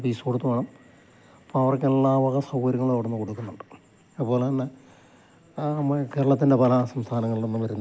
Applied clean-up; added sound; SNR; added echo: none; none; none; none.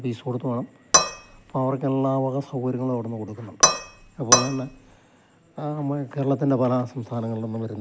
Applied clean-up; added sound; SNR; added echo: none; Cutlery, silverware / Dishes, pots, and pans; -4 dB; none.